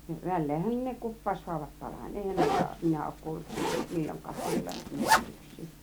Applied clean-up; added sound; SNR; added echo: none; Zipper (clothing); 0 dB; none.